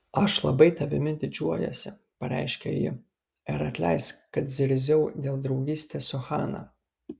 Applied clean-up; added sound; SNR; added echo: none; none; none; none.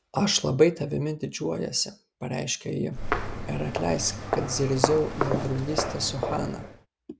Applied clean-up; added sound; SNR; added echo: none; Walk, footsteps; 2 dB; none.